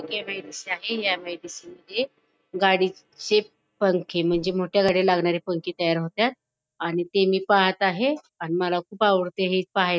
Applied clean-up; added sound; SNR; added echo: neural mask model RNNoise.